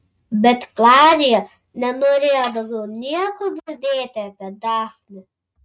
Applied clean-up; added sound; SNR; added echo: neural mask model RNNoise.